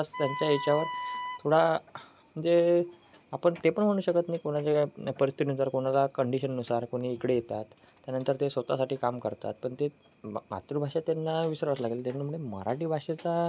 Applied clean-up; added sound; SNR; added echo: none; Wind instrument, woodwind instrument; 7 dB; none.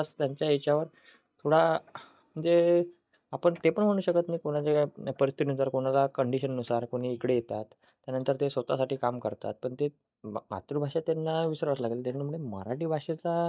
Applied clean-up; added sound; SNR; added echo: neural mask model DeepFilterNet 3.